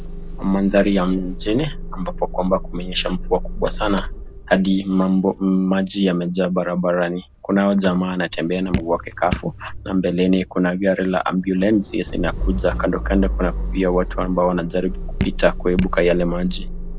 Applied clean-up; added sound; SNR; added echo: none; Idling / Engine starting / Motor vehicle (road) + Drip; 8 dB; none.